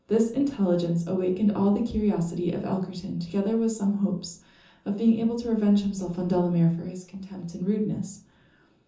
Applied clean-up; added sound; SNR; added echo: none; none; none; reverberation time 0.6 s.